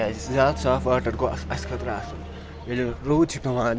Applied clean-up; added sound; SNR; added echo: none; none; none; none.